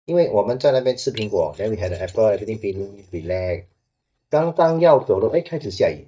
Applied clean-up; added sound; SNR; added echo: neural mask model DeepFilterNet 3.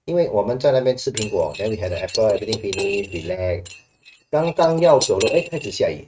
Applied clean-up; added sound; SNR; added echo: neural mask model RNNoise.